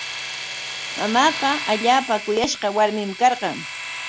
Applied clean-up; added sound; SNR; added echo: none; Domestic sounds, home sounds; 9 dB; none.